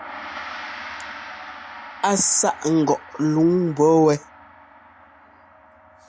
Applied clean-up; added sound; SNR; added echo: none; Gong; 16 dB; none.